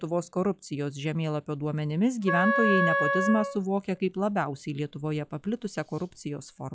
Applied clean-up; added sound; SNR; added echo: classical method log-MMSE.